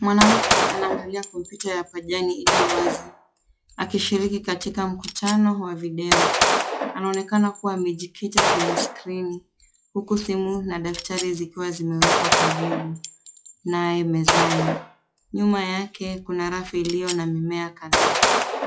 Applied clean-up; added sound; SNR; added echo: classical method log-MMSE.